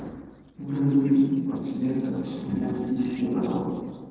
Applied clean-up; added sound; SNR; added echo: neural separator model SepFormer DNS4.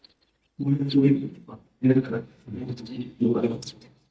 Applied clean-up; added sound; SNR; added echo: neural mask model DeepFilterNet 3.